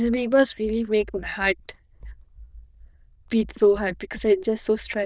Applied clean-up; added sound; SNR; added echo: neural diffusion model UNIVERSE++.